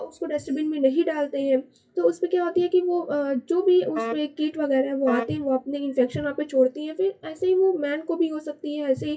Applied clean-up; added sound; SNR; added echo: classical method WPE with log-MMSE.